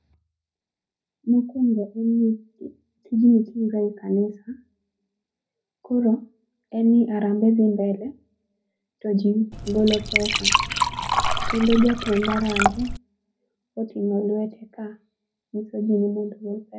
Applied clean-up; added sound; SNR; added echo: none; Liquid; 0 dB; reverberation time 0.4 s.